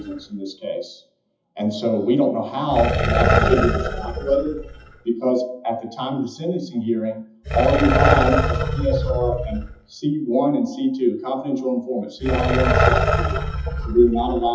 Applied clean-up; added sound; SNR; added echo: classical method WPE with log-MMSE.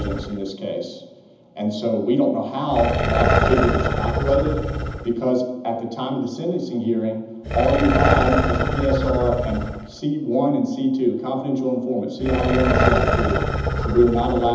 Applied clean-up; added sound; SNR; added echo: none; Growling; 1 dB; reverberation time 0.8 s.